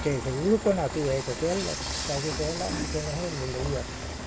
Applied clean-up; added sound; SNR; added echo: none; Frying (food) / Dishes, pots, and pans; 5 dB; none.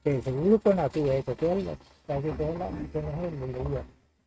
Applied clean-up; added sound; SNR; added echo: neural mask model RNNoise.